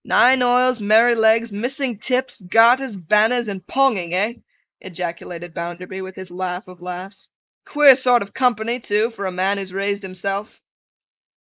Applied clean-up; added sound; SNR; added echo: neural mask model Resemble Enhance denoiser.